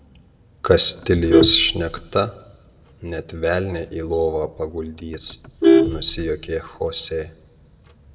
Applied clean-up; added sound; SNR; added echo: none; Vehicle horn, car horn, honking; 1 dB; reverberation time 0.4 s.